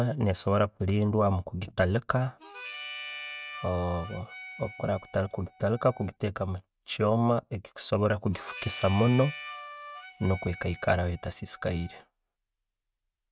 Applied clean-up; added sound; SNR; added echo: none; Harmonica; 13 dB; none.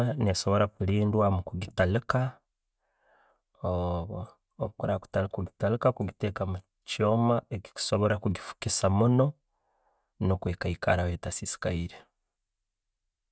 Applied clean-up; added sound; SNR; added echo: none; none; none; none.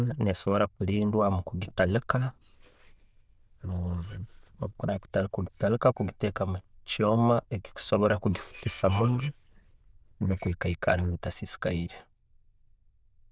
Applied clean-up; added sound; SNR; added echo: neural diffusion model UNIVERSE++.